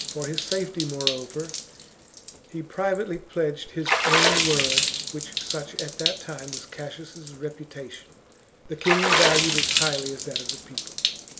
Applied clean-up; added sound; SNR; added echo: none; Water / Splash, splatter; -3 dB; none.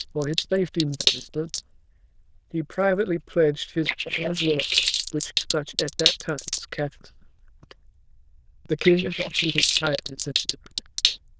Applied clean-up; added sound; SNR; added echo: neural diffusion model UNIVERSE++.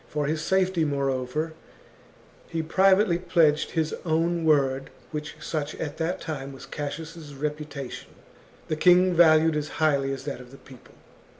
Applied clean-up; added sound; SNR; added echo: none; none; none; none.